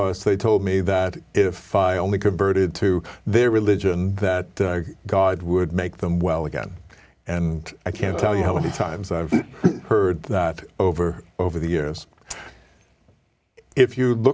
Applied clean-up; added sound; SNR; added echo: none; none; none; none.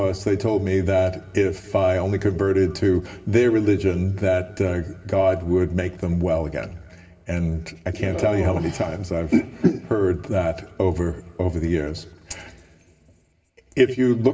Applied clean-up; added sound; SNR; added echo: none; none; none; reverberation time 1.7 s.